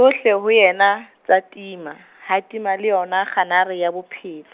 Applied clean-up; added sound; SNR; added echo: none; none; none; none.